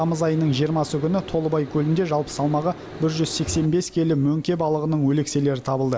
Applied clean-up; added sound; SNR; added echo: none; none; none; none.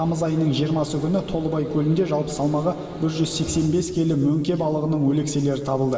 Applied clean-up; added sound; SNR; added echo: none; none; none; reverberation time 2.8 s.